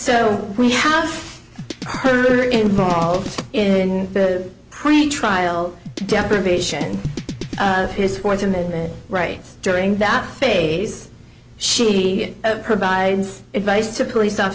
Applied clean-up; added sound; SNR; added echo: none; Drum kit; 10 dB; none.